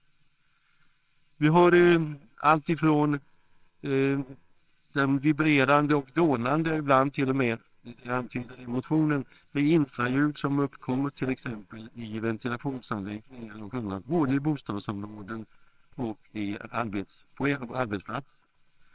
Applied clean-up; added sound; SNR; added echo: neural separator model SepFormer WHAMR!.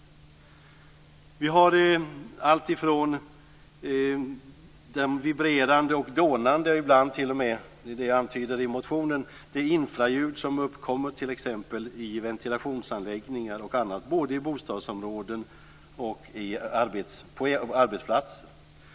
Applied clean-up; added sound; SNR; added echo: none; none; none; none.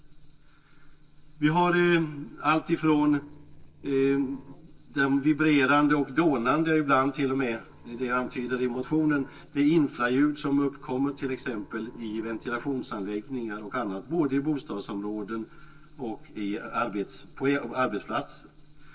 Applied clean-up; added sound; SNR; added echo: neural separator model SepFormer DNS4.